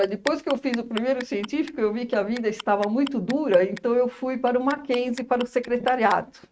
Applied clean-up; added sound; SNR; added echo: neural mask model RNNoise.